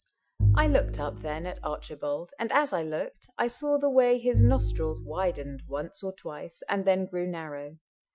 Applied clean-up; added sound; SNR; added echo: classical method Wiener filter.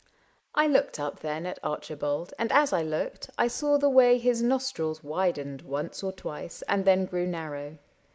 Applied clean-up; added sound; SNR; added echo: neural mask model Resemble Enhance denoiser.